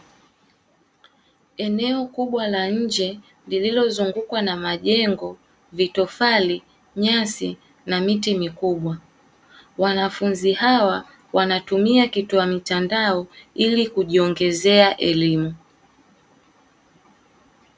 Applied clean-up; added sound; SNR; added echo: none; none; none; none.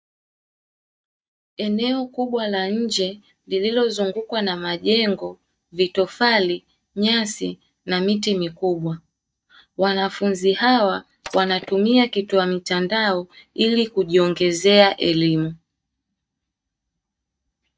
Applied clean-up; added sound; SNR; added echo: neural mask model DeepFilterNet 3.